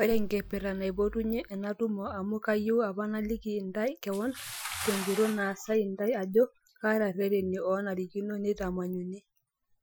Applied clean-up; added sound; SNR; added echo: classical method Wiener filter.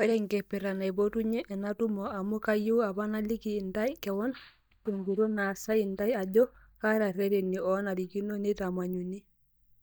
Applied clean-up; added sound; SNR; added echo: neural mask model DeepFilterNet 3.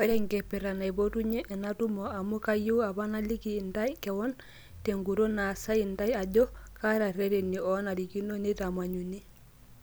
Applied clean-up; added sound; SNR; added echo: none; none; none; none.